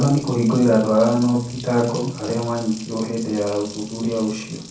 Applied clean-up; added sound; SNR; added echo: none; Water tap, faucet; 19 dB; reverberation time 0.6 s.